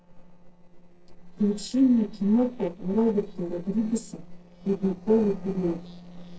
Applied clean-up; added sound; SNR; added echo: neural separator model SepFormer DNS4.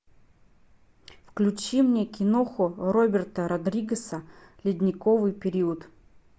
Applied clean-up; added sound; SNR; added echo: none; none; none; none.